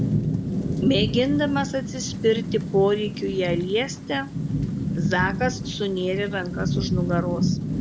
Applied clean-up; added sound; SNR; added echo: none; Rain / Thunderstorm; 0 dB; none.